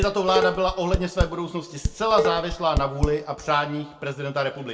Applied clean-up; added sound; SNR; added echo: none; Dishes, pots, and pans; 2 dB; reverberation time 0.6 s.